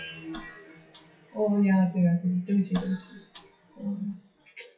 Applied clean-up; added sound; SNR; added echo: classical method WPE with log-MMSE.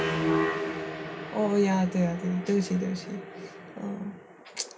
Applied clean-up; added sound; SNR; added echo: none; none; none; none.